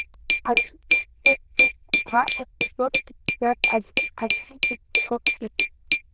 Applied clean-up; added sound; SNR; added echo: neural diffusion model UNIVERSE++.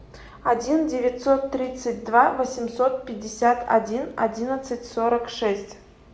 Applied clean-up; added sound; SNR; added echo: none; none; none; none.